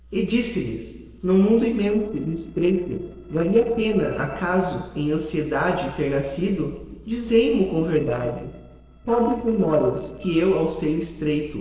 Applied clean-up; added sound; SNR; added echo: neural separator model SepFormer DNS4.